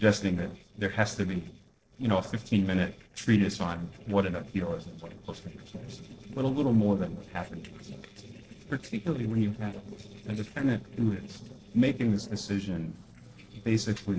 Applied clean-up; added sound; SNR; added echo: neural separator model SepFormer DNS4.